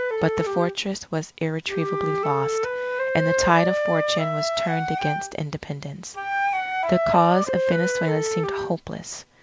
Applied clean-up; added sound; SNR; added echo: none; Wind instrument, woodwind instrument; 0 dB; none.